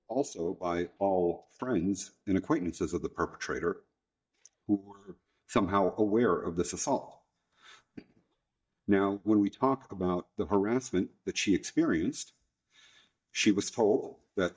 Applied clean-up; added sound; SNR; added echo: neural mask model DeepFilterNet 3.